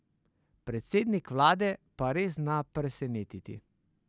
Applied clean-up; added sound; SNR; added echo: none; none; none; none.